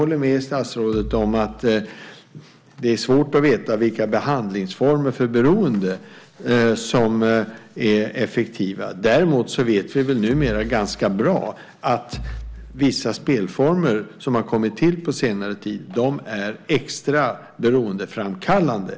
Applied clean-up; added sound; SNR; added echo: none; Bass drum; 14 dB; none.